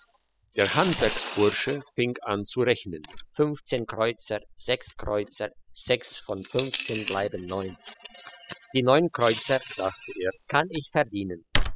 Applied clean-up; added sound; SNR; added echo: classical method spectral subtraction.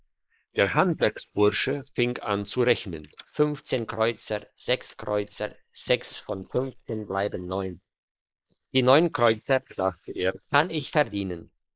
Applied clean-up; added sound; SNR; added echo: neural mask model Resemble Enhance denoiser.